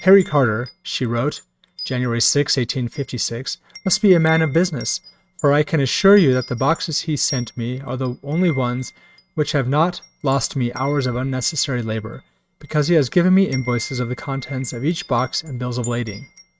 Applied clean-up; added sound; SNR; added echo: neural mask model RNNoise.